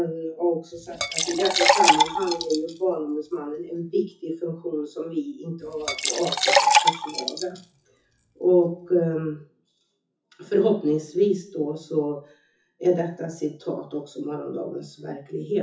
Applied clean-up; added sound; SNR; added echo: classical method WPE with log-MMSE.